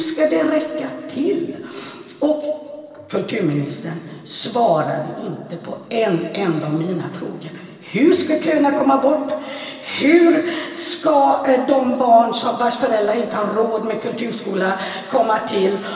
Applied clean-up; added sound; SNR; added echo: none; none; none; reverberation time 2.4 s.